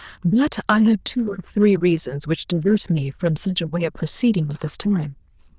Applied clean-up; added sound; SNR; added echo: neural diffusion model UNIVERSE++.